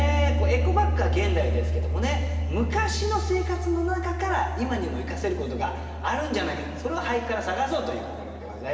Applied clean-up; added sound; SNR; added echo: none; Piano; 0 dB; reverberation time 2.7 s.